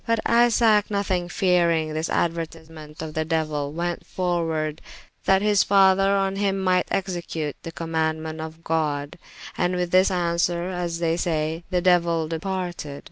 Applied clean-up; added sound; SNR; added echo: none; none; none; none.